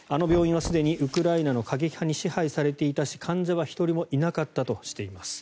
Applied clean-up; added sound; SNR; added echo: none; Knock; 15 dB; none.